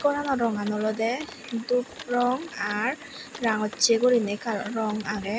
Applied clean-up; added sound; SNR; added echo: none; Typing; 20 dB; none.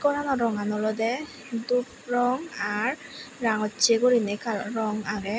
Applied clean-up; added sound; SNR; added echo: none; none; none; none.